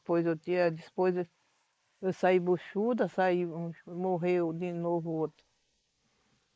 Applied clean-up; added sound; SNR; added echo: neural mask model Resemble Enhance denoiser.